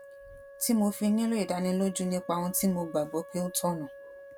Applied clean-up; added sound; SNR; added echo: none; Wind instrument, woodwind instrument; 17 dB; none.